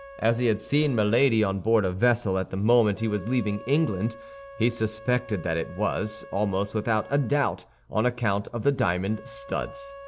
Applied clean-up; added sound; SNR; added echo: none; Wind instrument, woodwind instrument; 20 dB; none.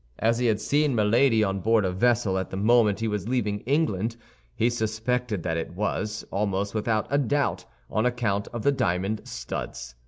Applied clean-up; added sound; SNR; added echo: none; none; none; none.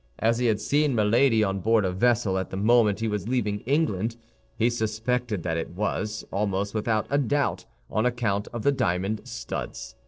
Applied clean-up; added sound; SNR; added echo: neural separator model SepFormer DNS4.